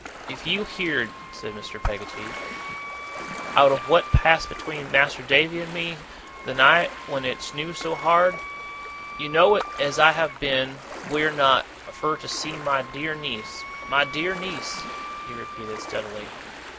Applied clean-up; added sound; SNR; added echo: none; Wind instrument, woodwind instrument + Ocean; 11 dB; none.